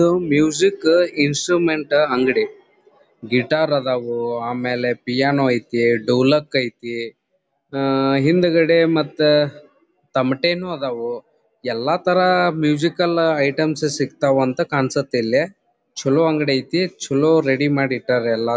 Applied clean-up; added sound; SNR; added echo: none; none; none; none.